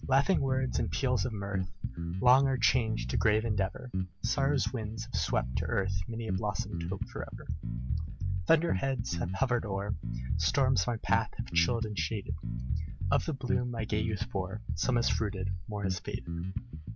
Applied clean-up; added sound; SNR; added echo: none; Bass guitar; 2 dB; none.